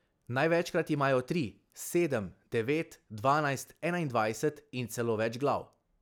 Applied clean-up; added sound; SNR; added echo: none; none; none; none.